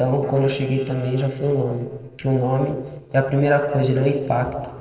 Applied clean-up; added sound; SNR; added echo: neural separator model SepFormer DNS4.